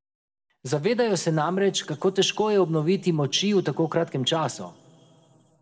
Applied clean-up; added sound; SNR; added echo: none; none; none; reverberation time 1.9 s.